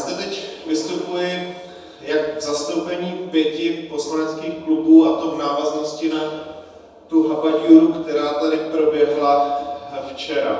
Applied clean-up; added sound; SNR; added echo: none; none; none; reverberation time 1.0 s.